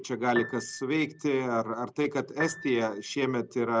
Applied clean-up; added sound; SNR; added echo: none; Piano; 11 dB; none.